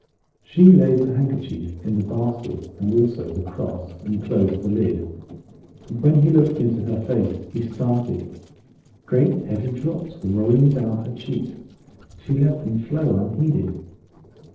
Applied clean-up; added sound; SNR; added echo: neural separator model SepFormer DNS4.